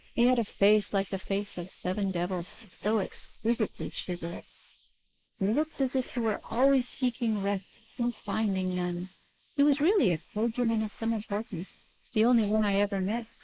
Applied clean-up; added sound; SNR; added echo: neural mask model Resemble Enhance denoiser.